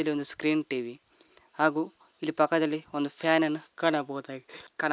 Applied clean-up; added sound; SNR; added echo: none; none; none; none.